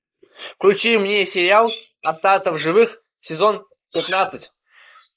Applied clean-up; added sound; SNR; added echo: neural mask model Resemble Enhance denoiser.